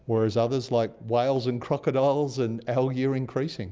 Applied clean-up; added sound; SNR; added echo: none; none; none; none.